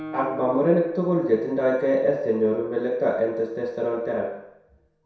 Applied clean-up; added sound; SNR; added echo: none; Guitar; 19 dB; reverberation time 0.7 s.